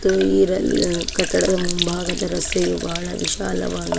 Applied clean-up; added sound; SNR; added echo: none; Sink (filling or washing); 6 dB; none.